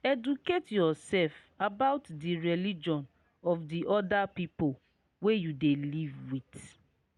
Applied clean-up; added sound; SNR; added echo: none; none; none; none.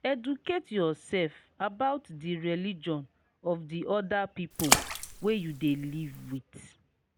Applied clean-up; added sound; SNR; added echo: none; Splash, splatter; 0 dB; none.